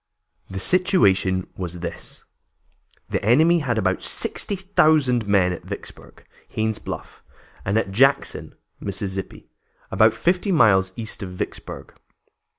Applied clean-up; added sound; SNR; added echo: none; none; none; none.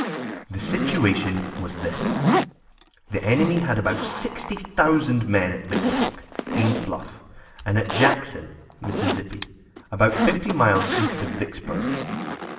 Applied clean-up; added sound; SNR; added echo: none; Zipper (clothing); 3 dB; reverberation time 1.1 s.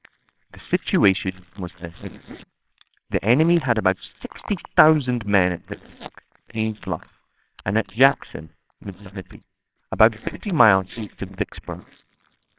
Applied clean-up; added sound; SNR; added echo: neural separator model SepFormer WHAMR!.